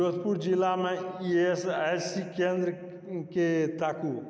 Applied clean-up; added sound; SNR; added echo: none; none; none; none.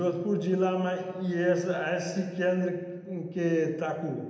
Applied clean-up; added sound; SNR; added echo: none; none; none; reverberation time 0.8 s.